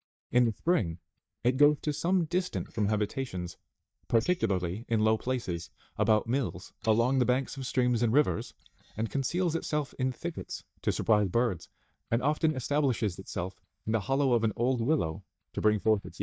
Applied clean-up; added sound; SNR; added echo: neural mask model DeepFilterNet 3.